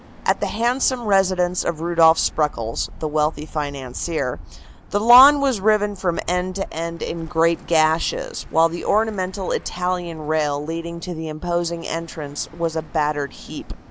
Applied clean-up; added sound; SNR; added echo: none; Bird; 18 dB; none.